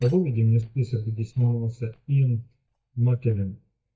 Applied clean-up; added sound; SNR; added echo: neural mask model DeepFilterNet 3.